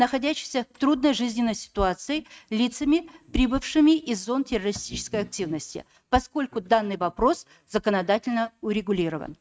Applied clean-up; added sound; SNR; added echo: neural mask model RNNoise.